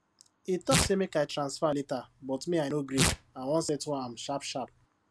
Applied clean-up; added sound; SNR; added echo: none; Tearing; 2 dB; none.